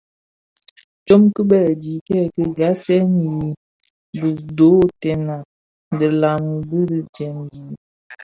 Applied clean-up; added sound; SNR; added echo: none; none; none; none.